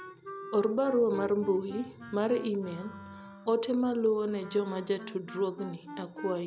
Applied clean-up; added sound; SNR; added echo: none; Wind instrument, woodwind instrument; 15 dB; none.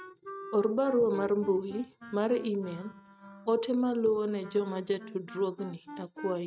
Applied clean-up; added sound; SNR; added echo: neural mask model RNNoise.